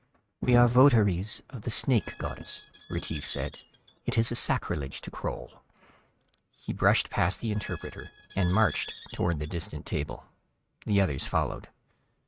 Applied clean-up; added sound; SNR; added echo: neural mask model RNNoise.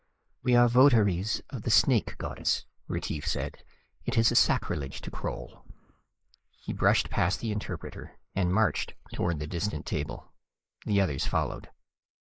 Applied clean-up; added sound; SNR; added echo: neural mask model Resemble Enhance denoiser.